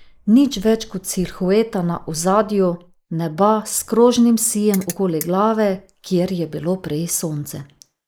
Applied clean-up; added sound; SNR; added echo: neural mask model Resemble Enhance denoiser.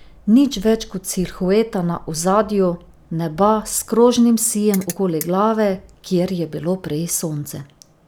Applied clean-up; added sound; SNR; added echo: none; Ratchet, pawl; 13 dB; none.